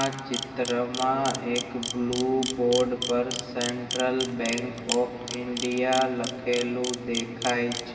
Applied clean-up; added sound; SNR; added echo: none; Camera; 9 dB; reverberation time 2.3 s.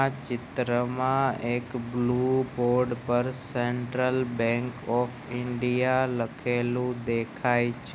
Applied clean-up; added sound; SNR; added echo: none; none; none; none.